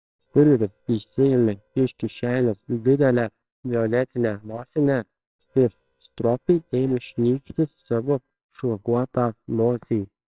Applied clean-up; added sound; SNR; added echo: neural separator model SepFormer WHAMR!.